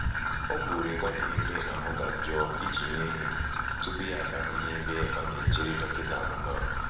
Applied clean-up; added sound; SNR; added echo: none; Trickle, dribble / Traffic noise, roadway noise; -5 dB; reverberation time 1.0 s.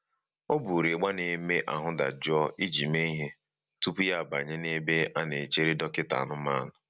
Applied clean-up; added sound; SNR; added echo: none; none; none; none.